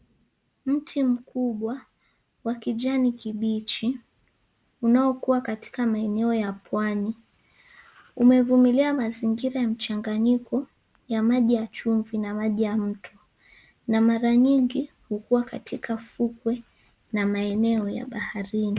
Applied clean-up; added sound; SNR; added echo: none; none; none; none.